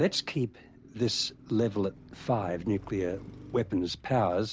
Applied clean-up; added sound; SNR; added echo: none; Car passing by; 19 dB; none.